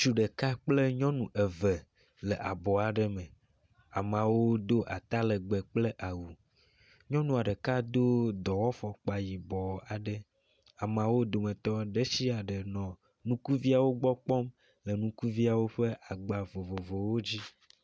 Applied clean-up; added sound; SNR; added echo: none; none; none; none.